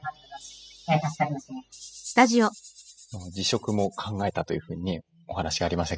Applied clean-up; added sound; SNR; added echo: classical method spectral subtraction.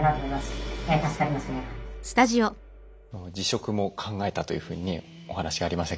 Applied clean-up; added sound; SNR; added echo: none; none; none; none.